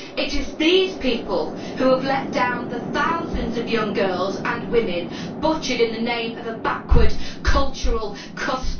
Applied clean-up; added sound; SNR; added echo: none; Chatter / Traffic noise, roadway noise / Train; 10 dB; reverberation time 0.2 s.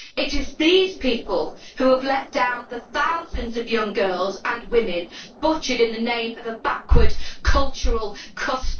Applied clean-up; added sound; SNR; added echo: neural separator model SepFormer DNS4.